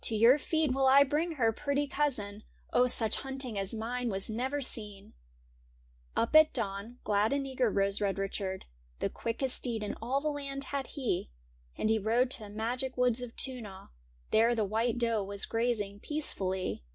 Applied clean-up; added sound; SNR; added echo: none; none; none; none.